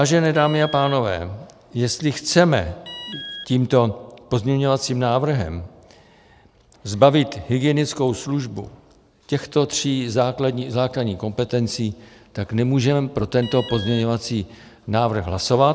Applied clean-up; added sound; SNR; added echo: none; Alarm; 15 dB; none.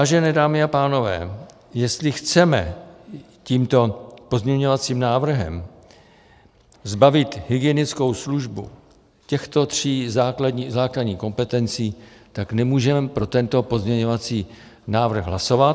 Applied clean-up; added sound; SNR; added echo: none; none; none; none.